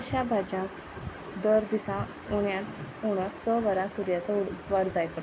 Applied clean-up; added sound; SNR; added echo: none; none; none; none.